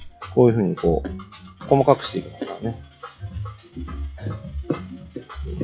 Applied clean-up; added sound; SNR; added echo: classical method log-MMSE.